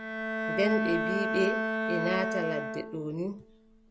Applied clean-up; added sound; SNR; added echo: none; Bowed string instrument; 0 dB; none.